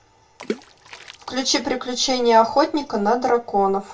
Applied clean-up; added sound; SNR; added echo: none; Water / Splash, splatter; 17 dB; reverberation time 0.2 s.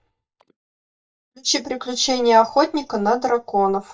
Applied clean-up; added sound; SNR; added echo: neural mask model DeepFilterNet 3.